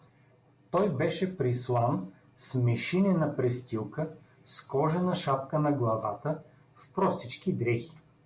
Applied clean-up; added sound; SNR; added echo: none; none; none; none.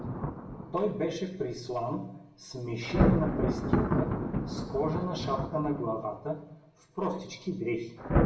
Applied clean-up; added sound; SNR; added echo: none; Thunder; -1 dB; reverberation time 0.8 s.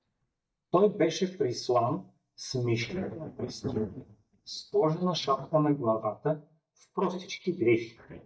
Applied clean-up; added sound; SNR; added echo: neural mask model DeepFilterNet 3.